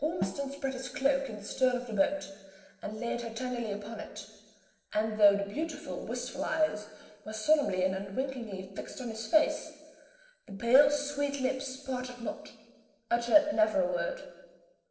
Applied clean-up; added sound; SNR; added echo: neural separator model SepFormer DNS4.